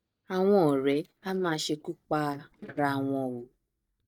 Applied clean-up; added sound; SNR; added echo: neural mask model DeepFilterNet 3.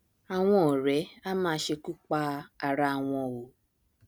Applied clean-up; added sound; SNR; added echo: none; none; none; none.